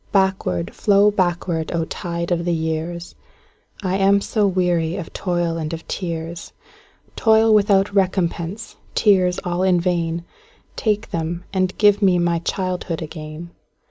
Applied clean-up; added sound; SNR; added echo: none; none; none; none.